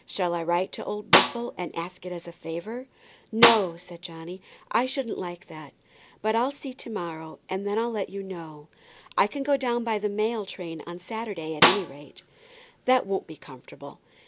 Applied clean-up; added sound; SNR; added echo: none; Snare drum; -5 dB; none.